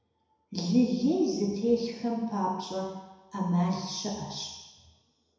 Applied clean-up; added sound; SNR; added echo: none; none; none; reverberation time 1.0 s.